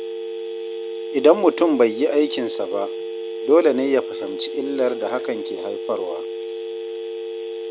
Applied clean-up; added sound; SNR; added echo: none; Telephone; 7 dB; none.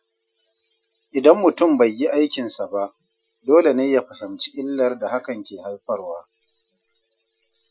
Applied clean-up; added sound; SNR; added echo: classical method Wiener filter.